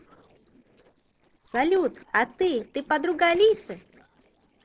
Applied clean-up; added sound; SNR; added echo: neural separator model SepFormer DNS4.